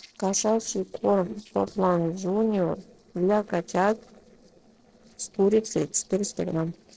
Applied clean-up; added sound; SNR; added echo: neural separator model SepFormer DNS4.